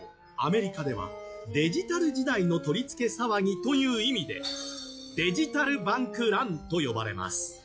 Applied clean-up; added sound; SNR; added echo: classical method log-MMSE.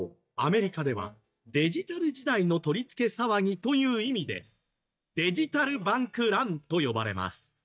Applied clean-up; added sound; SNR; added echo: neural mask model DeepFilterNet 3.